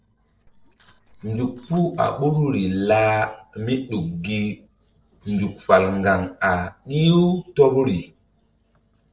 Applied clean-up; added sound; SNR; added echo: neural separator model SepFormer DNS4.